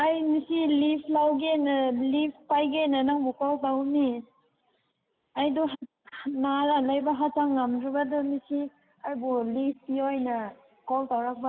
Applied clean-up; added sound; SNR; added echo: none; none; none; none.